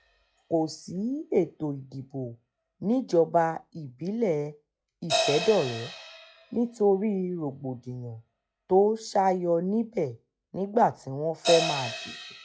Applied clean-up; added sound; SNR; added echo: classical method log-MMSE.